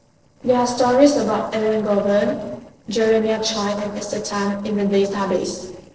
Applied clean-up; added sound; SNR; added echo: neural separator model SepFormer DNS4.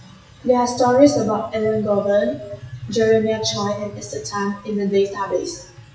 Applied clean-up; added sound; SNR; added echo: classical method WPE with log-MMSE.